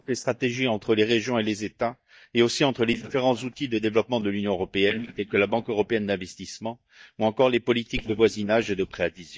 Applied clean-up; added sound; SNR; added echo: neural mask model DeepFilterNet 3.